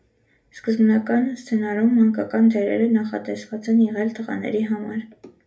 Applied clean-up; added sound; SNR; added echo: none; none; none; reverberation time 0.3 s.